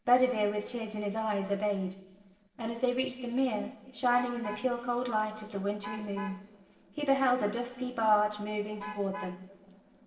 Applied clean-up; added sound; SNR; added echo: neural separator model SepFormer DNS4.